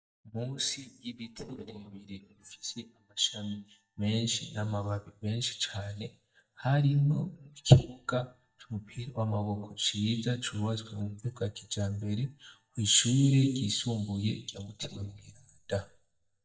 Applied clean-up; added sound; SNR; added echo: neural mask model DeepFilterNet 3.